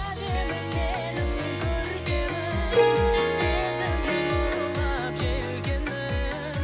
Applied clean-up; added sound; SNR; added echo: none; Harp; 1 dB; none.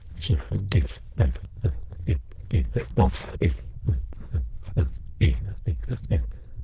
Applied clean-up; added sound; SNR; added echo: neural diffusion model UNIVERSE++.